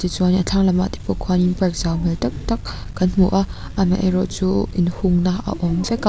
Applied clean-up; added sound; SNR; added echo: none; none; none; none.